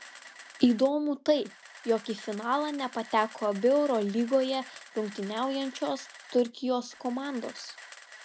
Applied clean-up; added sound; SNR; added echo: none; Camera; 19 dB; none.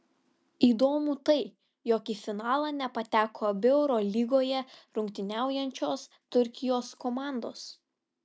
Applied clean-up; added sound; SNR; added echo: none; none; none; none.